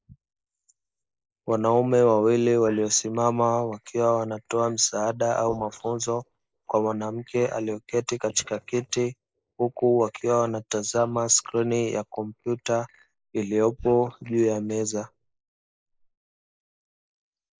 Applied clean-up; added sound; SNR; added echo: neural mask model Resemble Enhance denoiser.